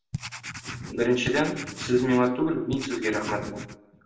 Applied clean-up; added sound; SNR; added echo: none; Writing; 10 dB; reverberation time 0.6 s.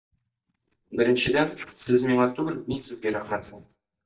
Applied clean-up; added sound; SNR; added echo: neural mask model DeepFilterNet 3.